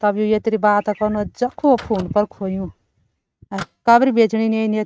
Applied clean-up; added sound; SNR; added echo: neural mask model RNNoise.